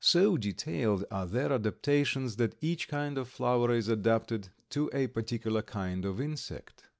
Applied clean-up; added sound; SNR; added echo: none; none; none; none.